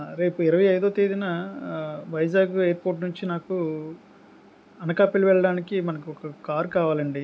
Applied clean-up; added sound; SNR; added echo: none; none; none; none.